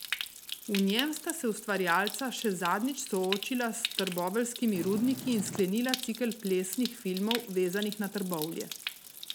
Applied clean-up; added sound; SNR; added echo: none; Stream + Purr; 9 dB; none.